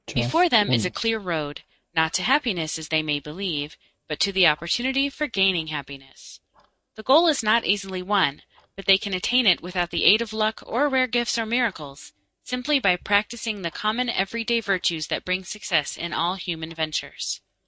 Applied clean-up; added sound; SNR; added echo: neural mask model RNNoise.